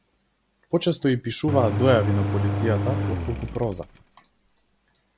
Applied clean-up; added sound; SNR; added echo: none; Engine; 1 dB; none.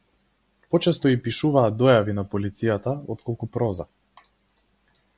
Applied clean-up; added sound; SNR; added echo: none; none; none; none.